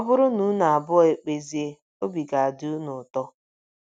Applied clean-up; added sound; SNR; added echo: none; none; none; none.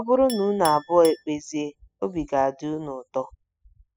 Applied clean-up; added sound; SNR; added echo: classical method spectral subtraction.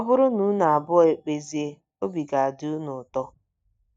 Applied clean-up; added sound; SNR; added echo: neural mask model DeepFilterNet 3.